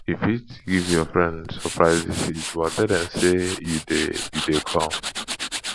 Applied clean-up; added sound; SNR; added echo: none; Tools; 8 dB; none.